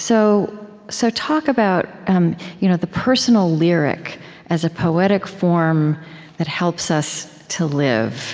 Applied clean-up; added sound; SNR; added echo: none; none; none; none.